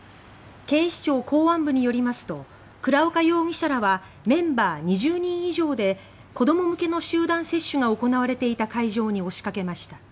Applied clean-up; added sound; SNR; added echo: none; none; none; none.